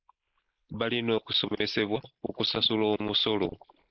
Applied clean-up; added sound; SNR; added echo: neural mask model Resemble Enhance denoiser.